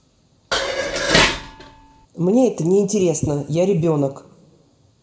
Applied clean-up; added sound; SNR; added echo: none; Dishes, pots, and pans; -1 dB; reverberation time 1.3 s.